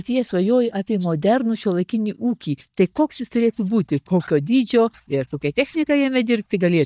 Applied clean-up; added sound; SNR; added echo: neural mask model DeepFilterNet 3.